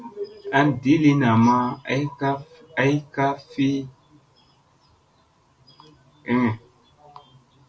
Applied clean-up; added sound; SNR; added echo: none; none; none; none.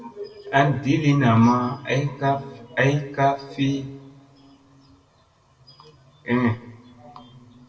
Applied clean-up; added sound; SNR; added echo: none; none; none; reverberation time 1.5 s.